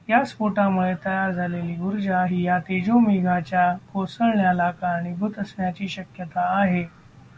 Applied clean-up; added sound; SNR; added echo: none; none; none; none.